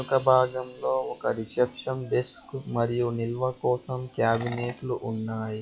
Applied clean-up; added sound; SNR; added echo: classical method log-MMSE.